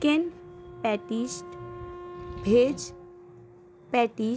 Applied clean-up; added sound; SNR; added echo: none; Liquid + Wind instrument, woodwind instrument; 15 dB; none.